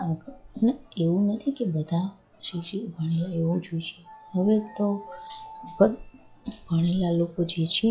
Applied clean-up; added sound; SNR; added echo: classical method log-MMSE.